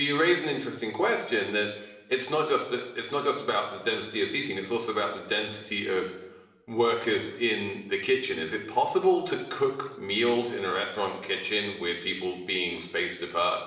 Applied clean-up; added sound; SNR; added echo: none; none; none; reverberation time 1.1 s.